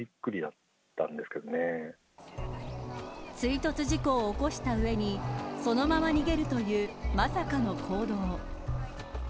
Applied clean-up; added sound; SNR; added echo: none; Walk, footsteps / Insect; 17 dB; none.